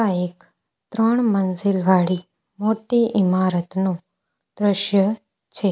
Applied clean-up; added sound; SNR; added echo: none; none; none; none.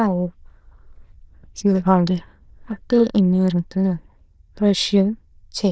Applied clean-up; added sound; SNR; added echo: neural diffusion model UNIVERSE++.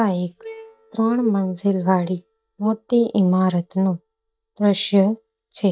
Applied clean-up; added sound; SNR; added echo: neural mask model DeepFilterNet 3.